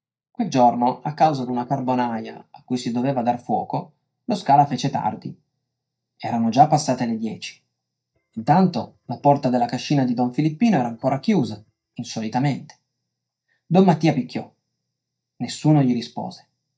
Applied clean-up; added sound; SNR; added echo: neural mask model DeepFilterNet 3.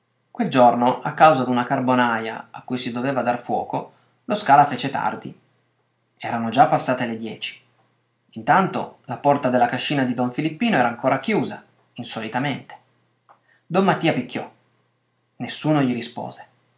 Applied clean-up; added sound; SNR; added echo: none; none; none; none.